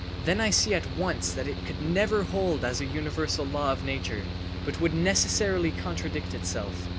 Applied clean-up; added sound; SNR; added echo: none; Mechanical fan; 4 dB; none.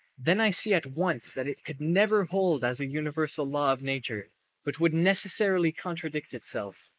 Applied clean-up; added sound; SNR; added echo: neural mask model Resemble Enhance denoiser.